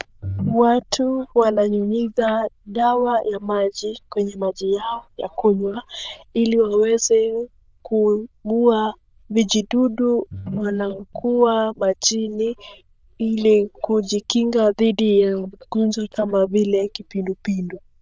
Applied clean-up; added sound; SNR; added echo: neural diffusion model UNIVERSE++.